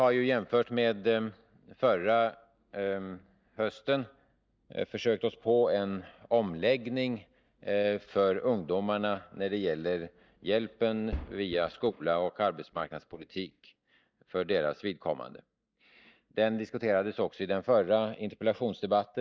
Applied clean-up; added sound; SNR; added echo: neural mask model DeepFilterNet 3.